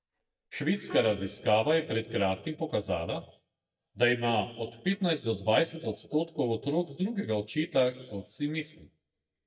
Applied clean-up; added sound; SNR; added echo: neural mask model DeepFilterNet 3.